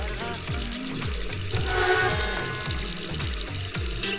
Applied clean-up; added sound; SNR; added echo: none; Screech + Water tap, faucet; -3 dB; none.